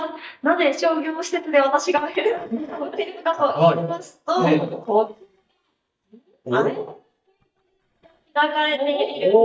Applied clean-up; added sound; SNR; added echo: neural mask model DeepFilterNet 3.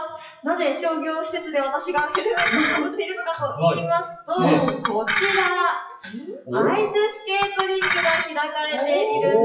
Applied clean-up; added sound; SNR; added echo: classical method WPE with log-MMSE.